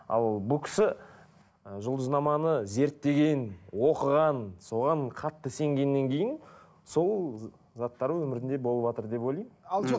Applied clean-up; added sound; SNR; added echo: none; none; none; none.